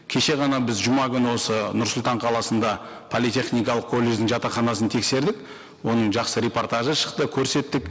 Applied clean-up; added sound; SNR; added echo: none; none; none; none.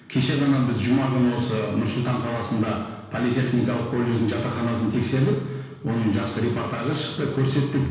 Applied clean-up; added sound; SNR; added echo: none; none; none; reverberation time 1.1 s.